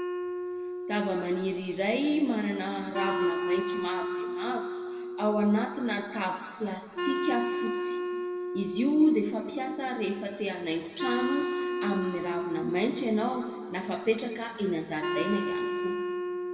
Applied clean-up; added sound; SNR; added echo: none; Wind instrument, woodwind instrument; 3 dB; reverberation time 2.2 s.